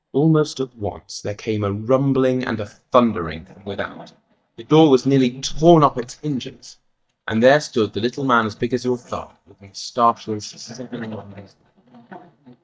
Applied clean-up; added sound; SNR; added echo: neural mask model DeepFilterNet 3.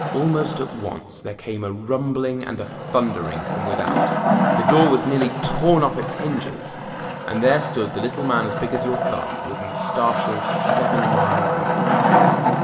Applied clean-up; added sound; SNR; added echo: none; Wood; -1 dB; reverberation time 1.9 s.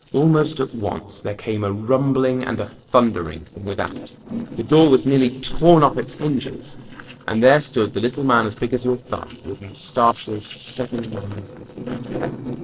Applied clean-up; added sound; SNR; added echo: neural separator model SepFormer DNS4.